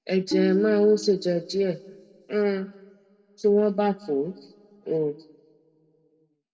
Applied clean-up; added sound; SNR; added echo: none; Tabla; 10 dB; reverberation time 1.1 s.